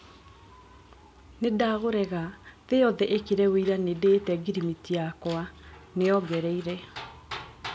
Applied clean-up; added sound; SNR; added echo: none; none; none; none.